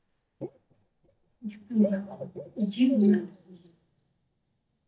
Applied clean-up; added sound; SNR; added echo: neural mask model DeepFilterNet 3.